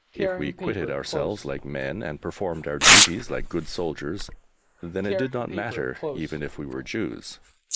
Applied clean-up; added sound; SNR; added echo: neural mask model Resemble Enhance denoiser.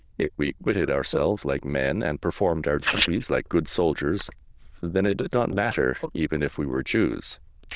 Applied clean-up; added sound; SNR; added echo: neural diffusion model UNIVERSE++.